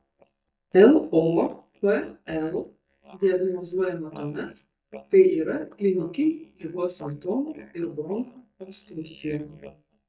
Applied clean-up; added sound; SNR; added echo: neural mask model DeepFilterNet 3.